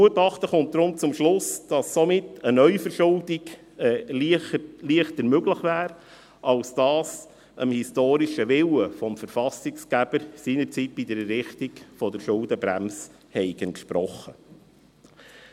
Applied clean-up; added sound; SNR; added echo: none; none; none; none.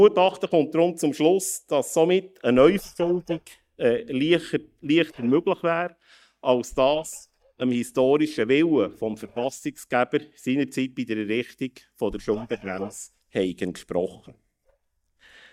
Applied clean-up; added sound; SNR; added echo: neural mask model DeepFilterNet 3.